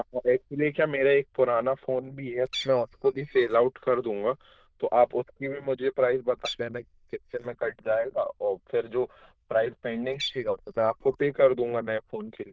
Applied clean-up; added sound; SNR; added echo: neural diffusion model UNIVERSE++.